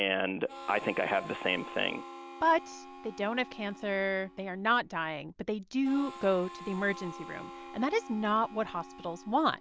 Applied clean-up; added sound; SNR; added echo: none; Harmonica; 15 dB; none.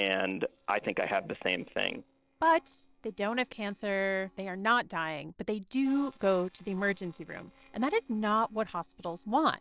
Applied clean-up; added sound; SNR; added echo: neural separator model SepFormer DNS4.